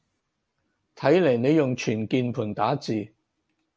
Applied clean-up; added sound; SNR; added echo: none; none; none; none.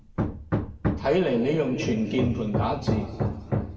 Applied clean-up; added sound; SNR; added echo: none; Hammer; 2 dB; reverberation time 2.5 s.